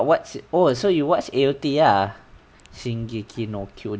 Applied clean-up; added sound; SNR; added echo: none; none; none; none.